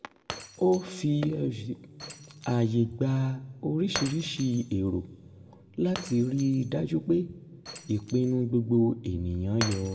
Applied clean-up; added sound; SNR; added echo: none; Shatter; 16 dB; reverberation time 0.9 s.